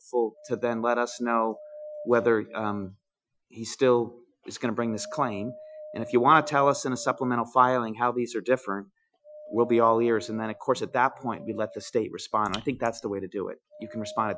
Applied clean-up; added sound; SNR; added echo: classical method Wiener filter.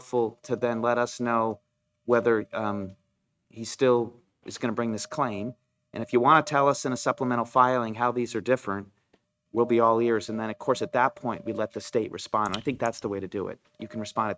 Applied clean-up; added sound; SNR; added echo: neural mask model RNNoise.